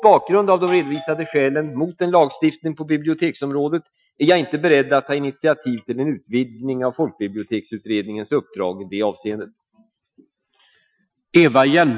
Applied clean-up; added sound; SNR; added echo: classical method Wiener filter.